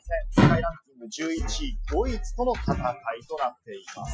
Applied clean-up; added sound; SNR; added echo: classical method Wiener filter.